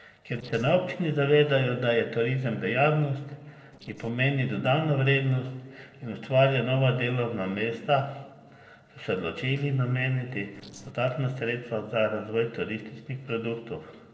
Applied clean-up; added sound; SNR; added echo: neural separator model SepFormer DNS4.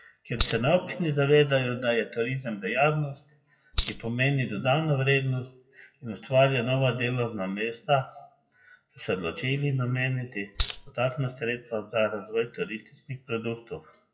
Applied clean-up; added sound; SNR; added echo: classical method WPE with log-MMSE.